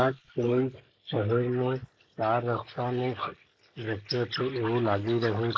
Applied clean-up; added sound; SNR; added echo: neural mask model Resemble Enhance denoiser.